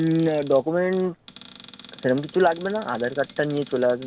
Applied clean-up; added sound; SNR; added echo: none; Cupboard open or close; 16 dB; none.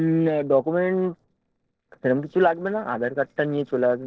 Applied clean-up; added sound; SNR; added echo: neural separator model SepFormer DNS4.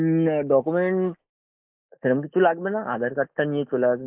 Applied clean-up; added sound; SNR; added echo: neural mask model Resemble Enhance denoiser.